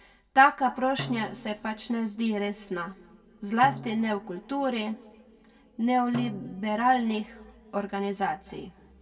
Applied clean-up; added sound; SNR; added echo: none; Snare drum; 16 dB; reverberation time 1.3 s.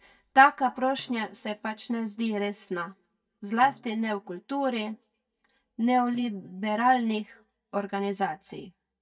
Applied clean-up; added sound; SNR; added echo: neural mask model DeepFilterNet 3.